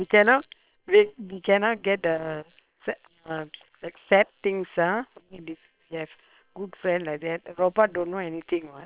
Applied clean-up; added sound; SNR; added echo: neural separator model SepFormer WHAM!.